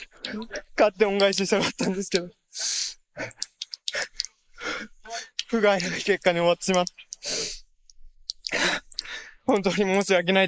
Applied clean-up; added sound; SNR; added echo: neural mask model Resemble Enhance denoiser.